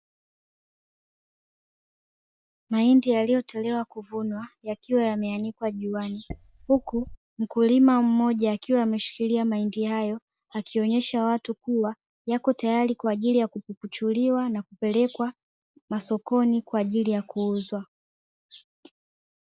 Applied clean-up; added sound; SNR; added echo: neural mask model DeepFilterNet 3.